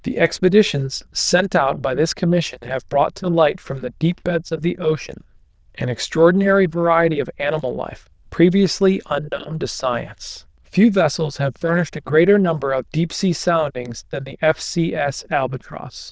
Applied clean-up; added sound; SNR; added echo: neural diffusion model UNIVERSE++.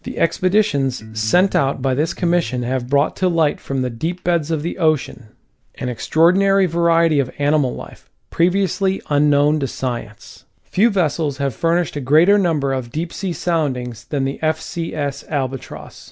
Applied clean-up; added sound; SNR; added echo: none; Electric guitar; 16 dB; none.